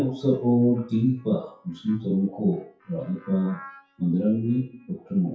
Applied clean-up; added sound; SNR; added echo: classical method WPE with log-MMSE.